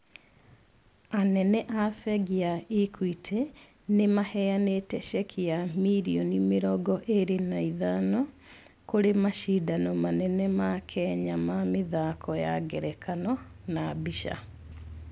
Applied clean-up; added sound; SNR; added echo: none; none; none; none.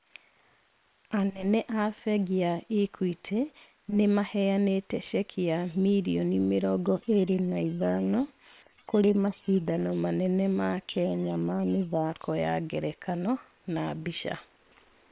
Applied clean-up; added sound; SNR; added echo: neural separator model SepFormer WHAM!.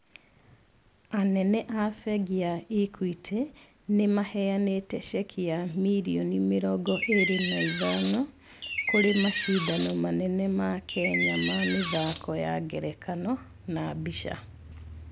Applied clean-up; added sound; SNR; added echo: none; Door; 3 dB; none.